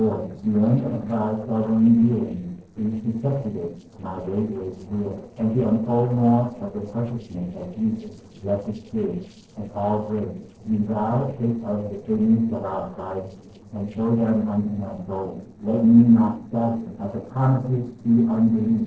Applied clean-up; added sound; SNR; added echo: neural separator model SepFormer DNS4.